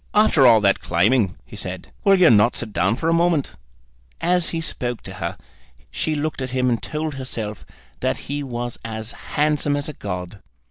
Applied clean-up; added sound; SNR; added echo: none; none; none; none.